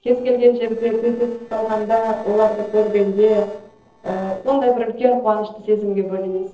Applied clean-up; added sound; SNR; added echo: neural separator model SepFormer DNS4.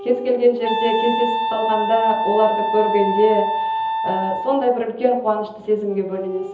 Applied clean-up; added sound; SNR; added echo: none; Wind instrument, woodwind instrument; 3 dB; reverberation time 0.7 s.